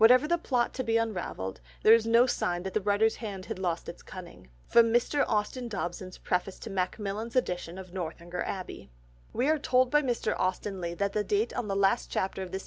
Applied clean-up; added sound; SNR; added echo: none; none; none; none.